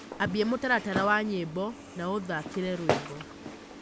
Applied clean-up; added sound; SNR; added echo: none; Walk, footsteps; 6 dB; none.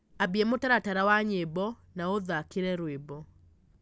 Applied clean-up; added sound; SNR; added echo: none; none; none; none.